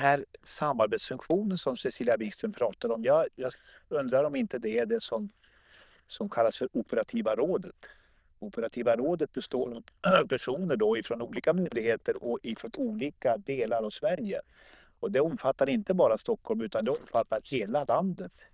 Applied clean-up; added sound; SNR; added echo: neural diffusion model UNIVERSE++.